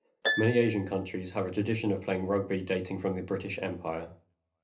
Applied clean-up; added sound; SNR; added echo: none; Harp; 9 dB; reverberation time 0.3 s.